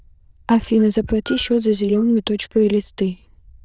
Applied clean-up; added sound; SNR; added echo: neural diffusion model UNIVERSE++.